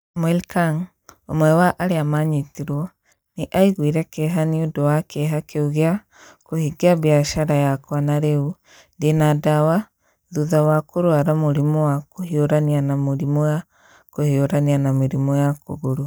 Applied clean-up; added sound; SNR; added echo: neural mask model DeepFilterNet 3.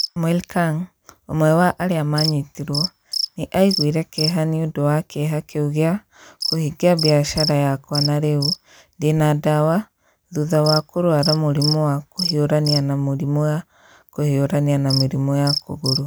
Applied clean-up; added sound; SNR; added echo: none; Cricket; 10 dB; none.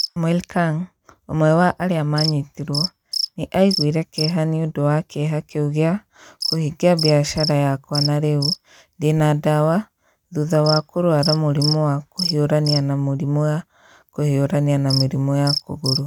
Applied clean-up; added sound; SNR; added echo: neural mask model RNNoise.